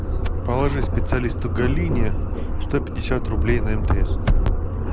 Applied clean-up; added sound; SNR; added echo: none; Subway, metro, underground; -3 dB; none.